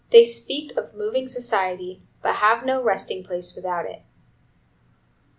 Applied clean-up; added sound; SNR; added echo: none; none; none; none.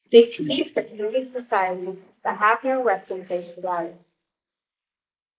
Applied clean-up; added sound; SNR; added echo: neural mask model Resemble Enhance denoiser.